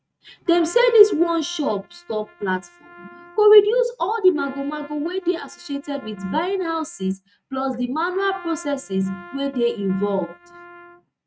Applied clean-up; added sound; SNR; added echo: neural mask model RNNoise.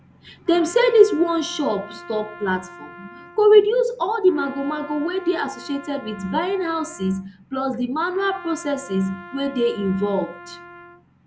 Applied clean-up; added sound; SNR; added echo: none; Trumpet; 18 dB; none.